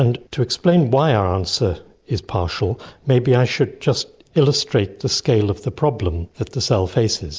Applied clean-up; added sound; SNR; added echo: none; none; none; none.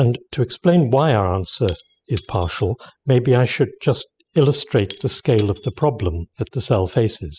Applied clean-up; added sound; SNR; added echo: classical method spectral subtraction.